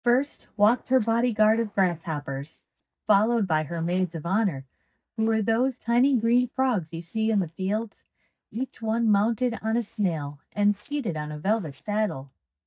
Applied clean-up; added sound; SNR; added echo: neural mask model DeepFilterNet 3.